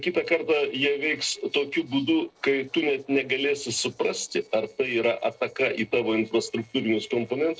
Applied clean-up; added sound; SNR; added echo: neural separator model SepFormer DNS4.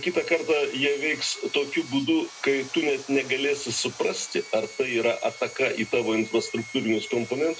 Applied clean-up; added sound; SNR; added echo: none; Sawing; 16 dB; reverberation time 0.2 s.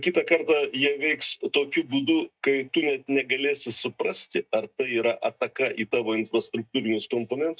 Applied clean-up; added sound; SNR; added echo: neural mask model DeepFilterNet 3.